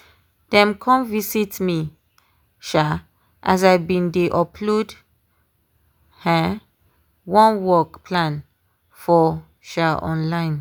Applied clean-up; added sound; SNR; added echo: none; none; none; none.